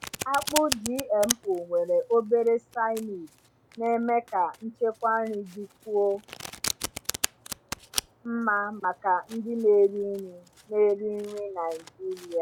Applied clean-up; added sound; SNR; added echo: none; Domestic sounds, home sounds; 11 dB; none.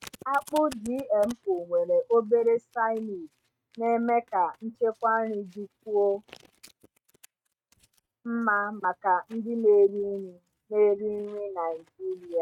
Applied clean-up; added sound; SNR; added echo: neural mask model RNNoise.